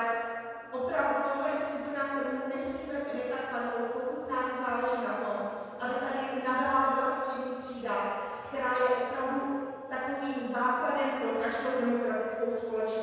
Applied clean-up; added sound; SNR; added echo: none; none; none; reverberation time 1.8 s.